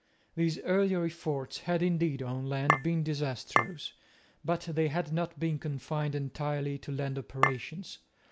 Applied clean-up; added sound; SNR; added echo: none; Chink, clink; -2 dB; none.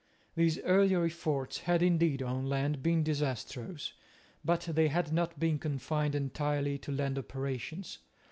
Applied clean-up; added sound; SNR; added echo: none; none; none; none.